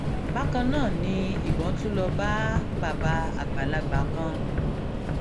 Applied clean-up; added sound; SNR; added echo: none; Subway, metro, underground; -5 dB; none.